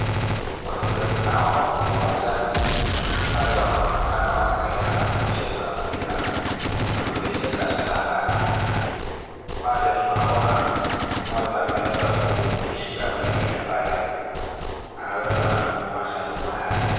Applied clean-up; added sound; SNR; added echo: none; Gunshot, gunfire; 0 dB; reverberation time 2.2 s.